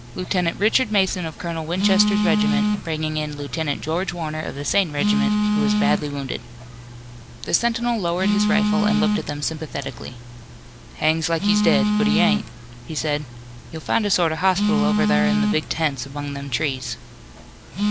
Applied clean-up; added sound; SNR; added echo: none; Telephone; 0 dB; none.